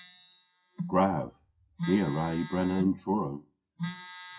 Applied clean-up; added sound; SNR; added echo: classical method WPE with log-MMSE.